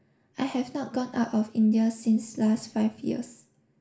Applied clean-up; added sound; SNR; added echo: none; none; none; reverberation time 0.4 s.